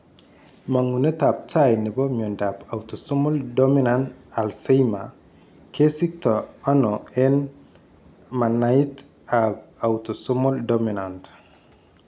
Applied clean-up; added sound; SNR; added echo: none; none; none; none.